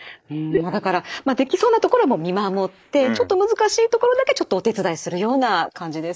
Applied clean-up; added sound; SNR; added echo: neural mask model Resemble Enhance denoiser.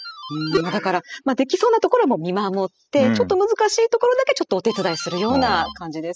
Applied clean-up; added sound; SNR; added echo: classical method spectral subtraction.